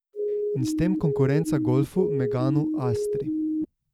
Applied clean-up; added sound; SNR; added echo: none; Siren; 0 dB; none.